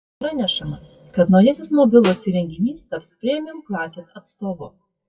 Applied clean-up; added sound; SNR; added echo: classical method WPE with log-MMSE.